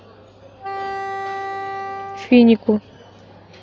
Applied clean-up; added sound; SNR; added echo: none; Wind instrument, woodwind instrument; 8 dB; none.